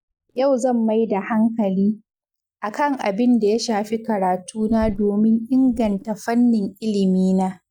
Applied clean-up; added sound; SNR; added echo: neural mask model DeepFilterNet 3.